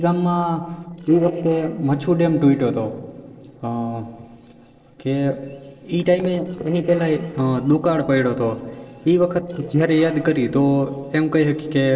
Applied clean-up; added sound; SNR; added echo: neural separator model SepFormer DNS4.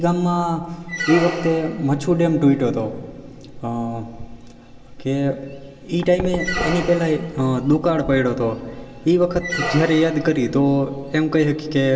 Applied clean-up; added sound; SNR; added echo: none; Squeak; 10 dB; reverberation time 1.4 s.